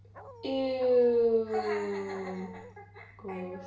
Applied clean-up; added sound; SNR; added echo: none; Dog; 18 dB; reverberation time 0.6 s.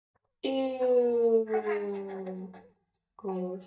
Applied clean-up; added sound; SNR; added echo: neural mask model DeepFilterNet 3.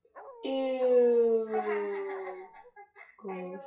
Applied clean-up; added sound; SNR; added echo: classical method WPE with log-MMSE.